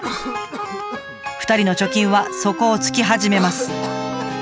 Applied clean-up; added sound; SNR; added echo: none; Cough; 13 dB; none.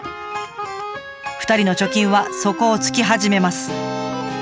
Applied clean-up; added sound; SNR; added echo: none; none; none; none.